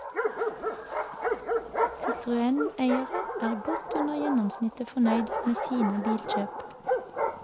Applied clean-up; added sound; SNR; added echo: none; Bark; 1 dB; none.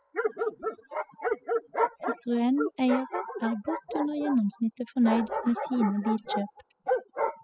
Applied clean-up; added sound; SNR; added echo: classical method spectral subtraction.